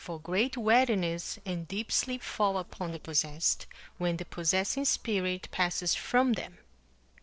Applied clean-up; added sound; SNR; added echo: neural separator model SepFormer DNS4.